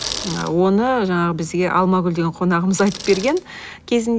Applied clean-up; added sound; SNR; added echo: none; Bicycle; 16 dB; none.